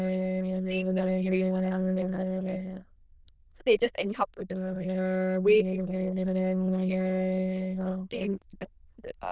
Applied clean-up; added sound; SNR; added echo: neural diffusion model UNIVERSE++.